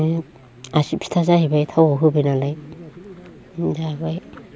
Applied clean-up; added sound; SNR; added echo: none; none; none; none.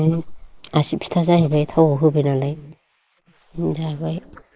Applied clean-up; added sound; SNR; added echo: neural mask model Resemble Enhance denoiser.